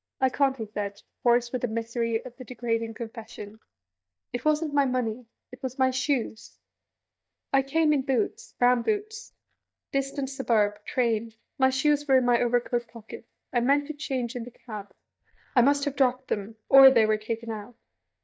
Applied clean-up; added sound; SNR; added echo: neural mask model DeepFilterNet 3.